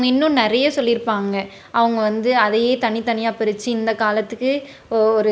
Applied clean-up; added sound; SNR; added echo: none; none; none; none.